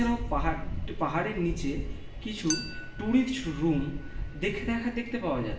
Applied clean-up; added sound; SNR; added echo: none; Chink, clink; 16 dB; reverberation time 0.7 s.